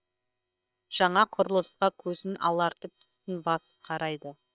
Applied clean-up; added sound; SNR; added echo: neural separator model SepFormer WHAM!.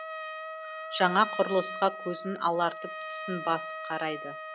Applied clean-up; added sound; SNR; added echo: none; Trumpet; 8 dB; none.